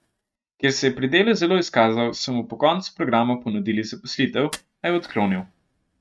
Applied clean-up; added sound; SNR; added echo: neural mask model RNNoise.